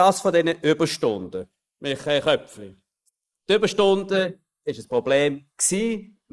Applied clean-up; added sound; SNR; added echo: neural mask model Resemble Enhance denoiser.